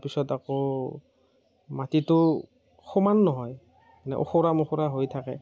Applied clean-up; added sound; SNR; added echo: none; none; none; none.